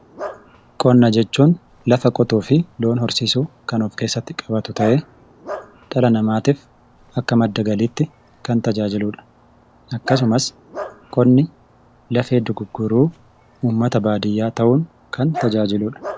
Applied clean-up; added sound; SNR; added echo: none; Dog; 18 dB; none.